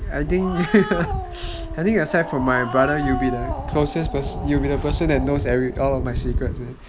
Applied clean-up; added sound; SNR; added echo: none; Growling; 11 dB; none.